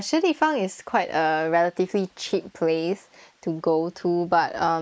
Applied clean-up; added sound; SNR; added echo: neural mask model Resemble Enhance denoiser.